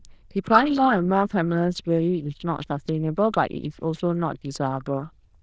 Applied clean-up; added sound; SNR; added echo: neural diffusion model UNIVERSE++.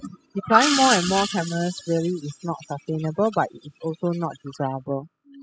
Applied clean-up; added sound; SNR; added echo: classical method spectral subtraction.